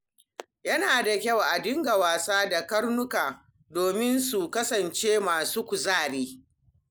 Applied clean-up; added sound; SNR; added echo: none; none; none; none.